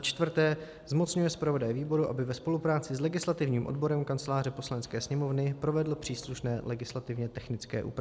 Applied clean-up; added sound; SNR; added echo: none; none; none; none.